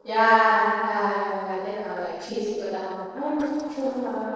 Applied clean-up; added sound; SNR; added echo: neural separator model SepFormer DNS4.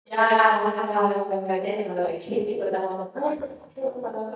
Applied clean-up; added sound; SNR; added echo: neural mask model DeepFilterNet 3.